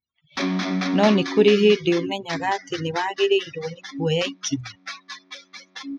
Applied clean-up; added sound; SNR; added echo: classical method spectral subtraction.